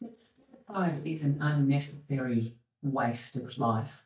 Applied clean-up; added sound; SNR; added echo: neural mask model DeepFilterNet 3.